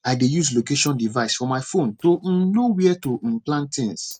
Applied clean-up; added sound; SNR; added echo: neural mask model RNNoise.